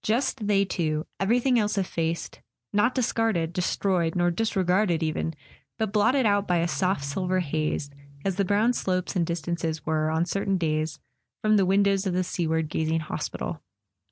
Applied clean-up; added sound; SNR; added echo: none; none; none; none.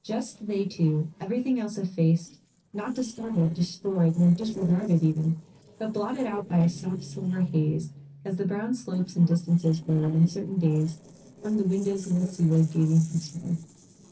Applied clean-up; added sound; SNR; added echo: neural separator model SepFormer DNS4.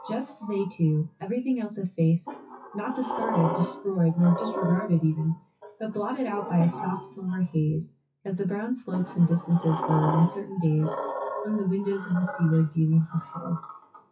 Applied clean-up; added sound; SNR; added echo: classical method WPE with log-MMSE.